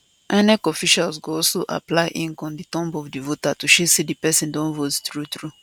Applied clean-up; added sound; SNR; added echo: none; none; none; none.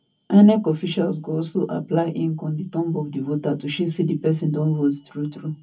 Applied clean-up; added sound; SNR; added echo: none; none; none; reverberation time 0.3 s.